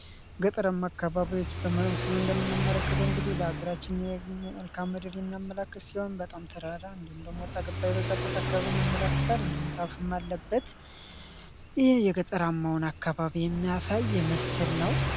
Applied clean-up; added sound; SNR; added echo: none; Accelerating, revving, vroom / Car; 2 dB; none.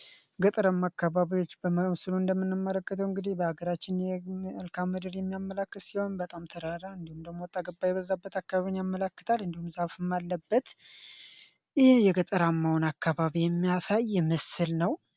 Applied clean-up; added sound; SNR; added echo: none; none; none; none.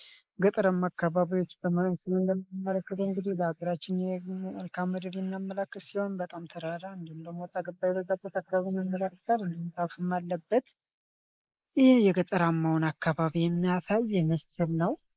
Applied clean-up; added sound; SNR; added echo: neural mask model Resemble Enhance denoiser.